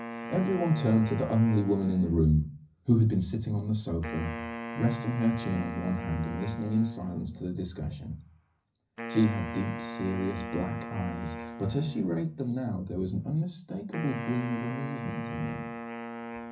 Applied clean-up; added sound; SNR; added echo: none; Wind instrument, woodwind instrument; 10 dB; reverberation time 0.4 s.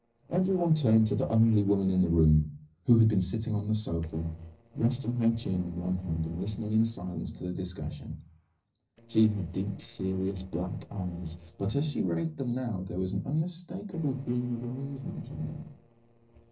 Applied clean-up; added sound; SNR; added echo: neural separator model SepFormer DNS4.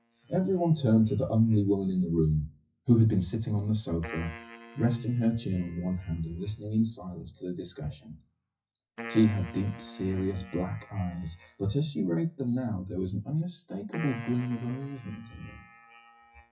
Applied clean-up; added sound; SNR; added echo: classical method WPE with log-MMSE.